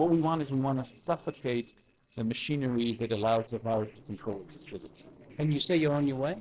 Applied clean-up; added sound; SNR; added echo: neural separator model SepFormer DNS4.